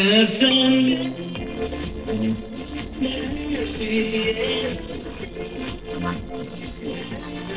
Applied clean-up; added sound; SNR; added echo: neural separator model SepFormer DNS4.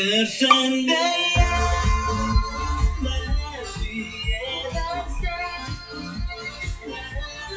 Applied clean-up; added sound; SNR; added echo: classical method WPE with log-MMSE.